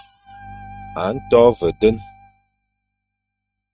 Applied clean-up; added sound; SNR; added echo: neural mask model RNNoise.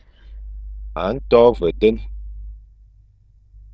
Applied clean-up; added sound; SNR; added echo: neural diffusion model UNIVERSE++.